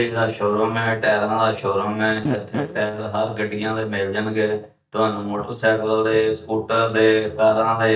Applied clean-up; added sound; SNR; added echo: neural mask model DeepFilterNet 3.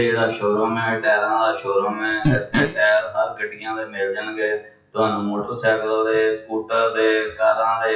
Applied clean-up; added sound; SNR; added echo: classical method WPE with log-MMSE.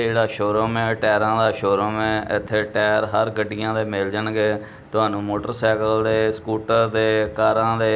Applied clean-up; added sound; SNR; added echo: none; none; none; none.